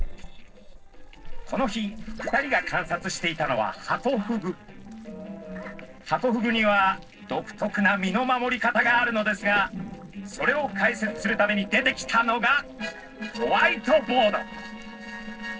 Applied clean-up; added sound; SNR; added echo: neural separator model SepFormer DNS4.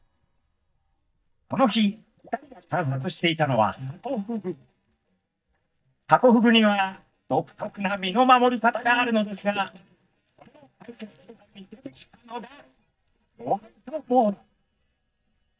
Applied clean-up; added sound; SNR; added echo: neural mask model DeepFilterNet 3.